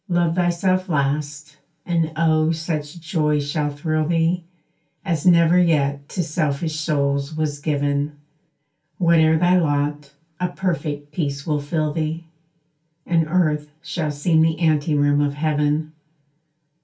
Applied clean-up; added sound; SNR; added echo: none; none; none; reverberation time 0.2 s.